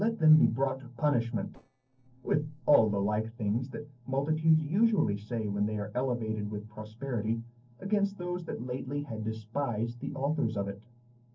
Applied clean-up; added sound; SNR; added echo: neural separator model SepFormer DNS4.